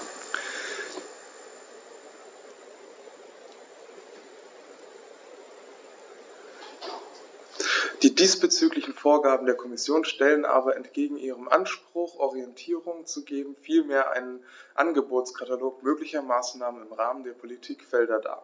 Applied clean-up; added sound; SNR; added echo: none; none; none; none.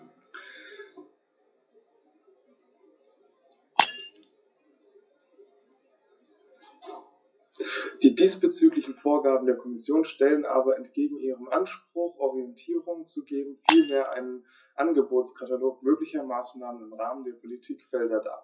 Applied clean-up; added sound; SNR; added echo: classical method WPE with log-MMSE.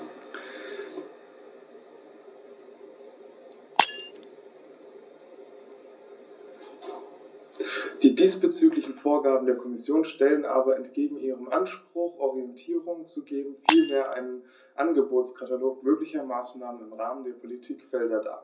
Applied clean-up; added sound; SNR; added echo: none; Shatter; 5 dB; reverberation time 0.4 s.